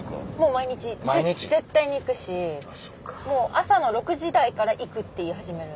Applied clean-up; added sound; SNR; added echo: none; none; none; none.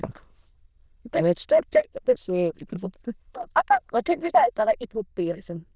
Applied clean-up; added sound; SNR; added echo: neural diffusion model UNIVERSE++.